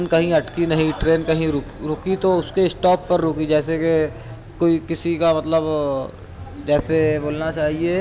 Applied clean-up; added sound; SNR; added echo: none; none; none; none.